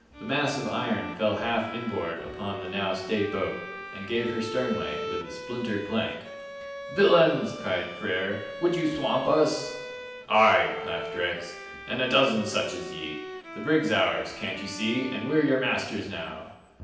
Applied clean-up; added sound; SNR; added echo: none; Bowed string instrument; 11 dB; reverberation time 0.9 s.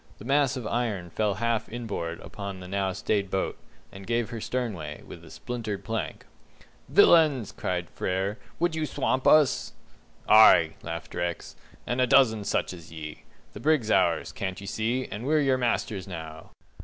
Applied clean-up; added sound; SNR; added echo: none; none; none; none.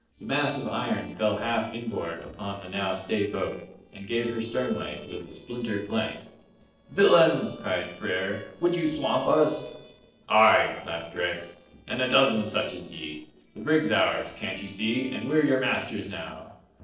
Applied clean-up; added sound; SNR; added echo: neural separator model SepFormer DNS4.